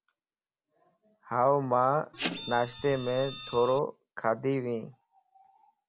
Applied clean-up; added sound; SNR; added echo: none; Printer; 9 dB; none.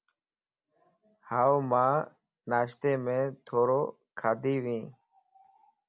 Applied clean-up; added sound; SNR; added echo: none; none; none; none.